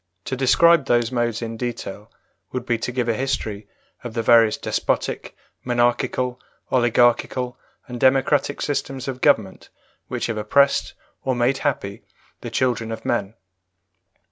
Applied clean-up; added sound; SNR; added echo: none; none; none; none.